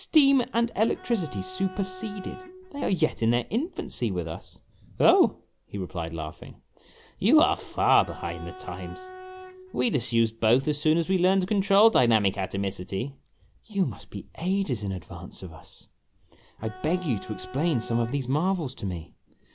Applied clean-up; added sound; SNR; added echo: none; Bowed string instrument; 15 dB; none.